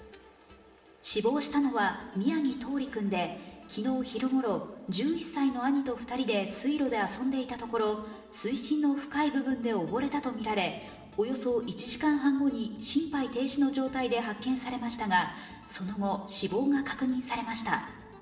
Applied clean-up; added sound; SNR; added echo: none; none; none; reverberation time 2.5 s.